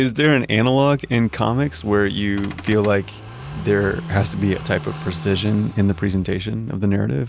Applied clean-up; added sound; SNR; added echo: none; Car passing by / Idling + Cupboard open or close / Door; 15 dB; none.